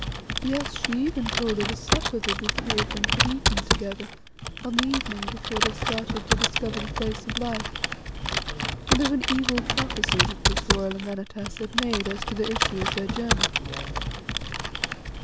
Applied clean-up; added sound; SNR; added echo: none; Computer keyboard; -4 dB; none.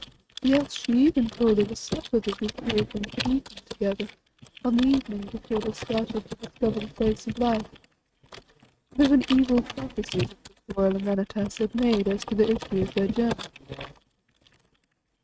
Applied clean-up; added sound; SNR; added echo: neural mask model RNNoise.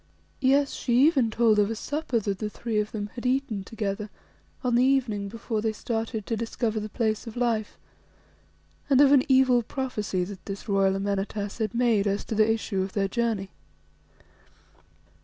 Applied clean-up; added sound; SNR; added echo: none; none; none; none.